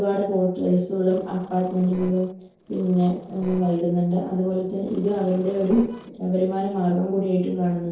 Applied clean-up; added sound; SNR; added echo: neural separator model SepFormer DNS4.